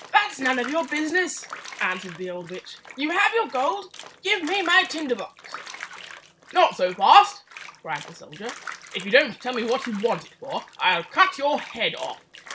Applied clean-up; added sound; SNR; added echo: none; Bathtub (filling or washing); 17 dB; none.